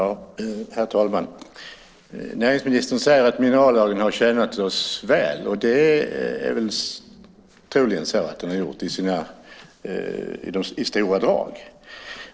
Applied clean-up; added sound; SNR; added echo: neural separator model SepFormer DNS4.